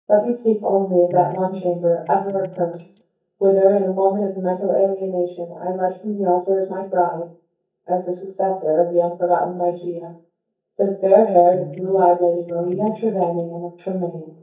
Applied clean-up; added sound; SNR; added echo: neural mask model DeepFilterNet 3.